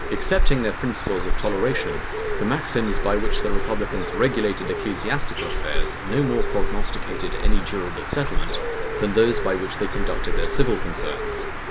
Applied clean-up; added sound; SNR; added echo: none; Bird; -4 dB; none.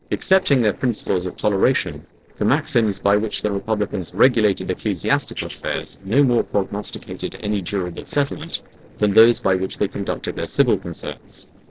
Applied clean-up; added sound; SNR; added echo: neural separator model SepFormer DNS4.